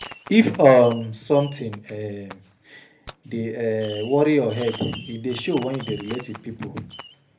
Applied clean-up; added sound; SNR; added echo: none; Fireworks; 19 dB; reverberation time 0.3 s.